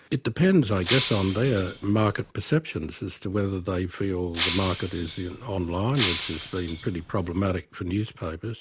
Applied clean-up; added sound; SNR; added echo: none; Shatter; 8 dB; none.